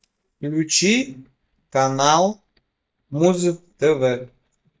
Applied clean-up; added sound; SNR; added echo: neural mask model DeepFilterNet 3.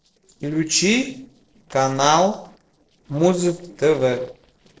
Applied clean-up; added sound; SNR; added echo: neural separator model SepFormer DNS4.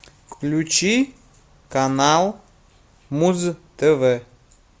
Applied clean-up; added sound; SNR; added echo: none; none; none; none.